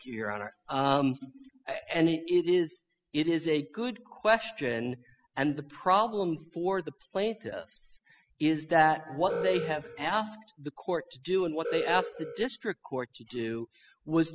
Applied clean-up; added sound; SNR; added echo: classical method spectral subtraction.